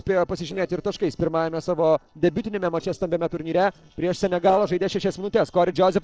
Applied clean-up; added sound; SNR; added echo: neural separator model SepFormer DNS4.